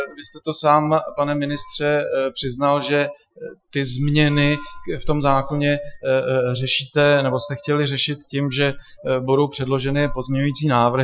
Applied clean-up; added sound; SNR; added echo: classical method Wiener filter.